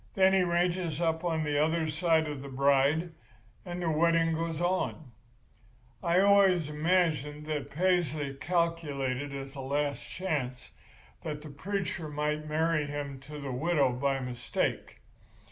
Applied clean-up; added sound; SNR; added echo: none; none; none; none.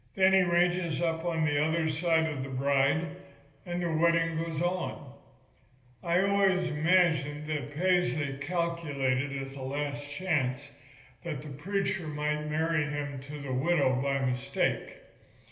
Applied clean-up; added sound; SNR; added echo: none; none; none; reverberation time 1.4 s.